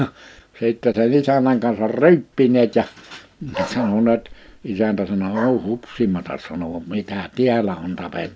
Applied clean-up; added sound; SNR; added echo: none; Bark; 13 dB; none.